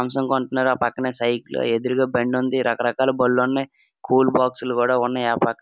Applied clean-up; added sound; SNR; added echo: none; none; none; none.